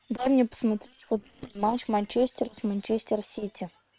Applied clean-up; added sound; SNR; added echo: neural separator model SepFormer WHAM!.